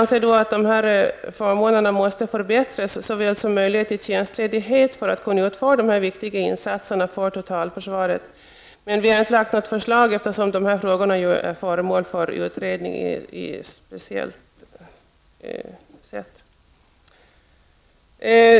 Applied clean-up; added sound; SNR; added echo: none; none; none; none.